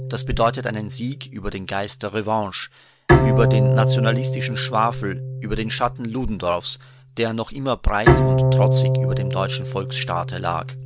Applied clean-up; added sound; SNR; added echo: none; Bowed string instrument; -3 dB; none.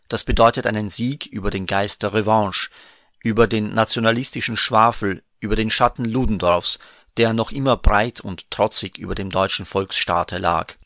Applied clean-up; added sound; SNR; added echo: none; none; none; none.